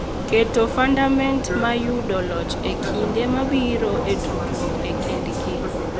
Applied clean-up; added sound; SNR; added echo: none; Vehicle; 2 dB; none.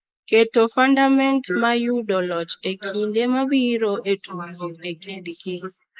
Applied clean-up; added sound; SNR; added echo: neural mask model Resemble Enhance denoiser.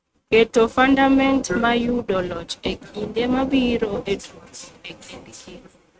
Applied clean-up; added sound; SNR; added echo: neural mask model RNNoise.